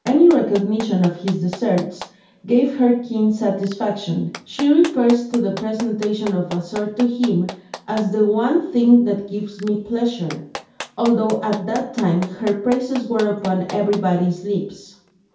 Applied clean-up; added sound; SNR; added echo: none; Clapping; 18 dB; reverberation time 0.6 s.